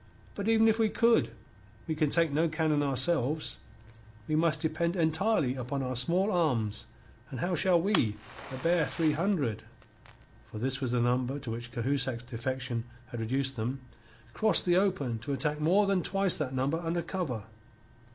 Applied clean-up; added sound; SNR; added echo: none; Fire; 15 dB; none.